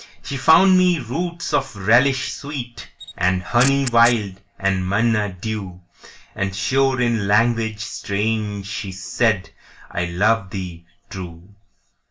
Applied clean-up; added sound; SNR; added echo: none; Camera; 11 dB; reverberation time 0.2 s.